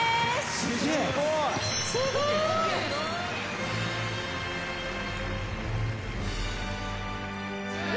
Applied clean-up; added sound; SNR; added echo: none; none; none; none.